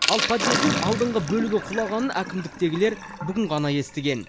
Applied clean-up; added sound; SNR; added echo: none; Sink (filling or washing); 4 dB; none.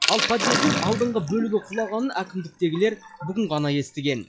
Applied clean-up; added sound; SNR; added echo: classical method log-MMSE.